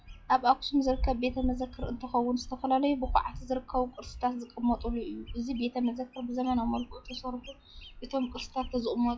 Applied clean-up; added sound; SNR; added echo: classical method log-MMSE.